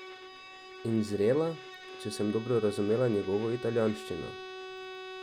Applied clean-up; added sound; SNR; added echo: none; Bowed string instrument; 13 dB; none.